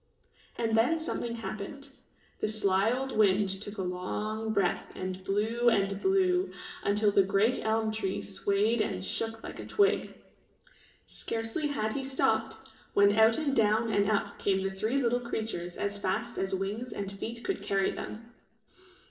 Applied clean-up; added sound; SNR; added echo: none; none; none; reverberation time 0.7 s.